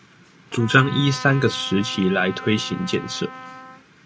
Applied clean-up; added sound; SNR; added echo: none; Trumpet; 15 dB; none.